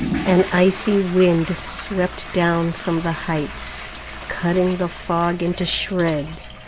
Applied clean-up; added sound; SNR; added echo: none; Toilet flush / Water; 12 dB; none.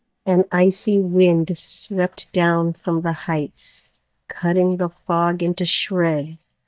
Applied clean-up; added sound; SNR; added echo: neural mask model DeepFilterNet 3.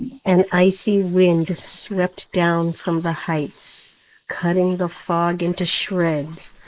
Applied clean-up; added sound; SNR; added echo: neural mask model Resemble Enhance denoiser.